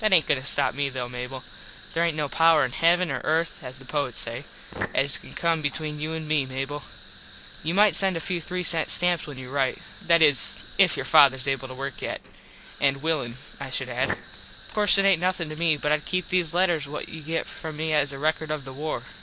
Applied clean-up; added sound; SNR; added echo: none; Fire; 15 dB; none.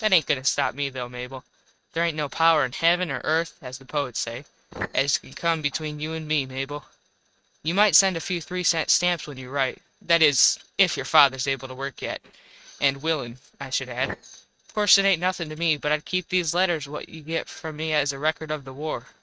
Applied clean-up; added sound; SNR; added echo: neural mask model RNNoise.